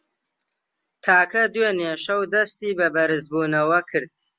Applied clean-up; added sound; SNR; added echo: none; none; none; none.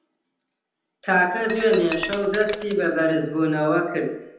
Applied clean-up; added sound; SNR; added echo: none; Shatter; 14 dB; reverberation time 0.9 s.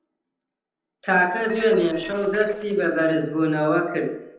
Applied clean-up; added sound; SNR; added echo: neural separator model SepFormer DNS4.